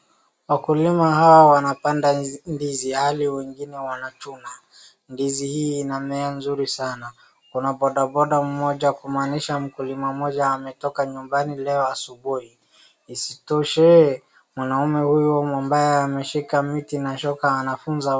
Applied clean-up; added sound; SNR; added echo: none; none; none; none.